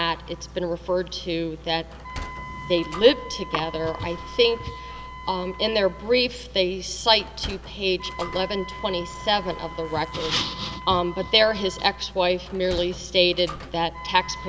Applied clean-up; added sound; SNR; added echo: none; Sliding door + Wind instrument, woodwind instrument; 14 dB; none.